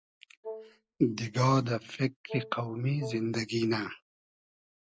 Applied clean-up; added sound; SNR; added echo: none; Wind instrument, woodwind instrument; 12 dB; none.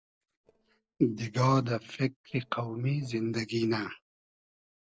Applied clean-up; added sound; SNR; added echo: neural separator model SepFormer DNS4.